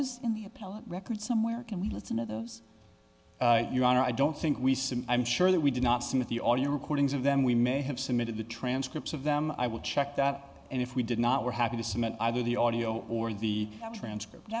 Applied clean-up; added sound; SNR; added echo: none; none; none; none.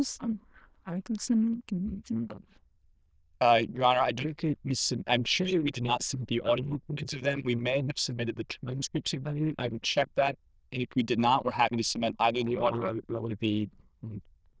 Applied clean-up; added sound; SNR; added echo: neural diffusion model UNIVERSE++.